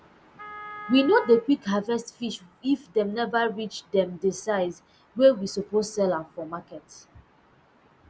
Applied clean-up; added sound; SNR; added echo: none; Wind instrument, woodwind instrument; 16 dB; none.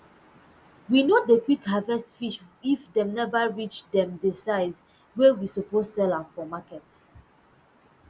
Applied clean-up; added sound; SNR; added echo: none; none; none; none.